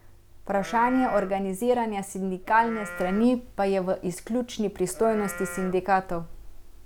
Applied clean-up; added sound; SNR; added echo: none; Livestock, farm animals, working animals; 14 dB; none.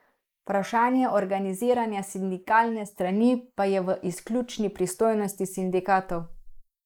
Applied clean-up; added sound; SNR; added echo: neural mask model Resemble Enhance denoiser.